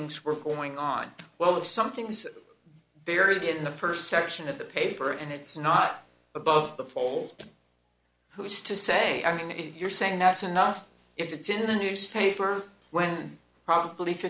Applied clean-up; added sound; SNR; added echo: none; none; none; none.